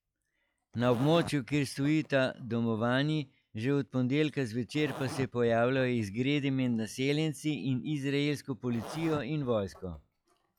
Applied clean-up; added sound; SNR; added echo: classical method log-MMSE.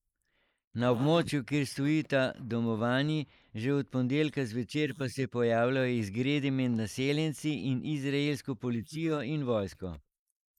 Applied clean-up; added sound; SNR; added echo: neural mask model Resemble Enhance denoiser.